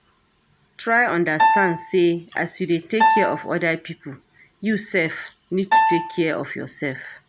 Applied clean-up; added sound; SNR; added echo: none; Piano; -1 dB; none.